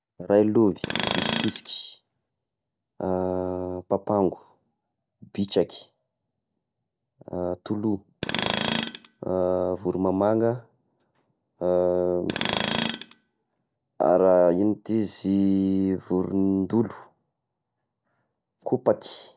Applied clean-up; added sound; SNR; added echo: none; Tools; 4 dB; none.